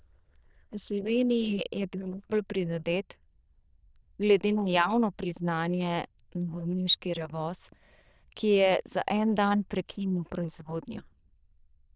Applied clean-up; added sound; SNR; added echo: neural diffusion model UNIVERSE++.